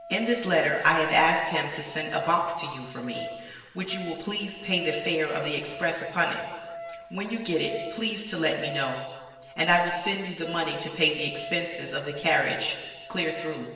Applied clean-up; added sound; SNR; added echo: none; Wind instrument, woodwind instrument; 13 dB; reverberation time 1.4 s.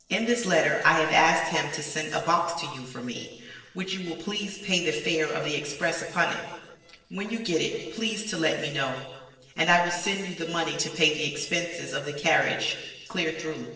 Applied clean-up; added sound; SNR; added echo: neural separator model SepFormer DNS4.